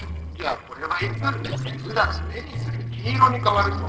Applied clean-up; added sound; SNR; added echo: neural separator model SepFormer DNS4.